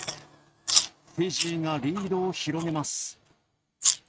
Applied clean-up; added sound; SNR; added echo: neural mask model RNNoise.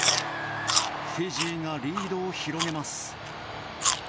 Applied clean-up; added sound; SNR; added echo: none; Chewing, mastication; 0 dB; none.